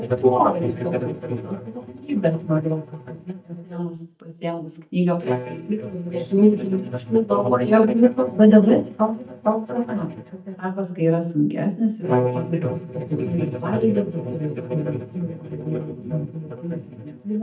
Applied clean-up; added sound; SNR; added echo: neural mask model DeepFilterNet 3.